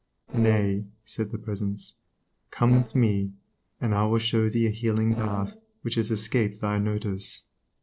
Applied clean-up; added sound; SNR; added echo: neural separator model SepFormer DNS4.